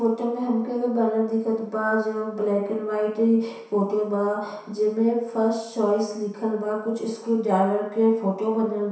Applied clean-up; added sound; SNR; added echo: none; none; none; reverberation time 0.7 s.